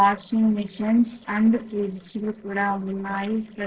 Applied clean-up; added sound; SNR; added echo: neural separator model SepFormer DNS4.